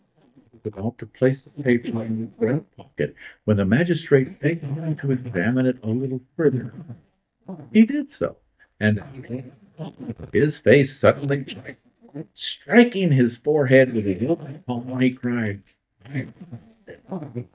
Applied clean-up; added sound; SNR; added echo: neural mask model DeepFilterNet 3.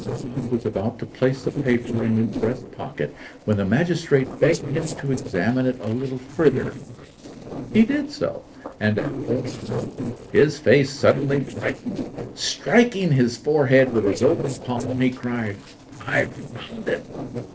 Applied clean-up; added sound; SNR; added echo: neural separator model SepFormer DNS4.